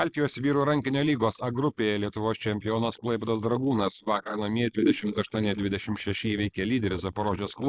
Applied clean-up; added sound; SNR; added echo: neural mask model Resemble Enhance denoiser.